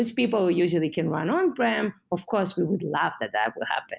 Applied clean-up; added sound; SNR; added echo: none; none; none; none.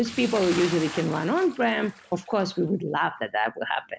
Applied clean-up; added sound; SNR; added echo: none; Bathtub (filling or washing) / Splash, splatter; 15 dB; none.